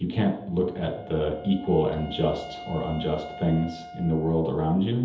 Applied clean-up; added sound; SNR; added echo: none; Wind instrument, woodwind instrument; 17 dB; reverberation time 0.8 s.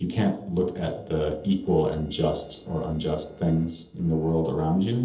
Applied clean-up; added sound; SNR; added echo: neural separator model SepFormer DNS4.